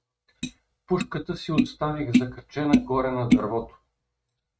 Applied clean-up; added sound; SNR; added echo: neural mask model RNNoise.